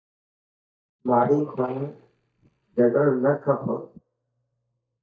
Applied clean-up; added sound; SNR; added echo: neural mask model DeepFilterNet 3.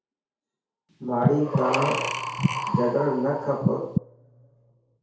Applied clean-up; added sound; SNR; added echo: none; Breathing; -2 dB; reverberation time 2.4 s.